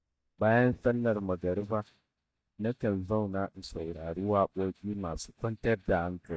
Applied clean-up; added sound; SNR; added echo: neural mask model DeepFilterNet 3.